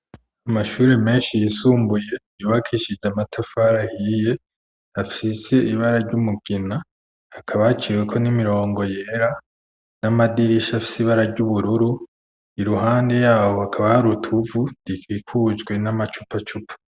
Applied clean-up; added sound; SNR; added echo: none; none; none; none.